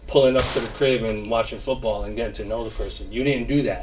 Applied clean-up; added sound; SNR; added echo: none; Gunshot, gunfire; 14 dB; reverberation time 0.3 s.